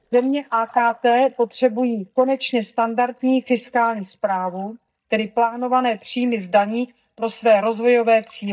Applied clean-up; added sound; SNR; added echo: neural mask model DeepFilterNet 3.